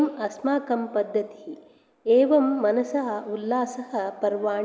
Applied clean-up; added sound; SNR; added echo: none; none; none; none.